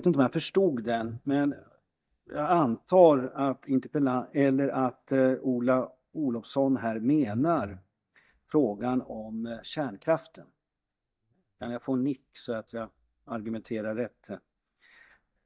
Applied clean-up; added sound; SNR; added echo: neural mask model DeepFilterNet 3.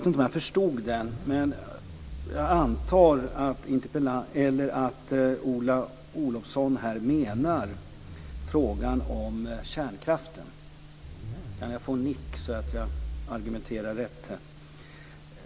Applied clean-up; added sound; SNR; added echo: none; Zipper (clothing); 8 dB; none.